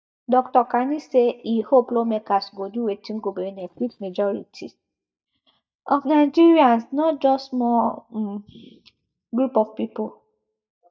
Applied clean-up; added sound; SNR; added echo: neural mask model DeepFilterNet 3.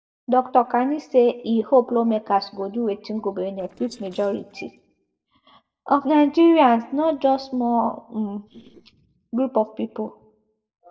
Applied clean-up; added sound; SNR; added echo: neural separator model SepFormer DNS4.